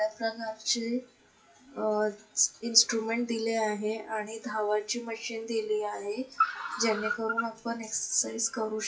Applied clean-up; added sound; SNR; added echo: classical method WPE with log-MMSE.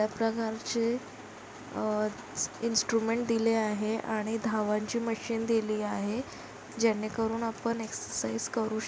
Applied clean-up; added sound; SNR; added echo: none; none; none; none.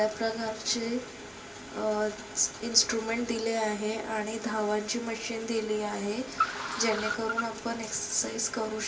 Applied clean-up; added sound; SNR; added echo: none; Car; 10 dB; reverberation time 0.3 s.